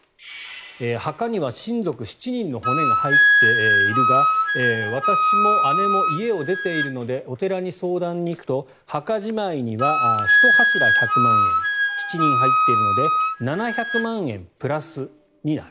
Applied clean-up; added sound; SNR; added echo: none; Wind instrument, woodwind instrument; -5 dB; none.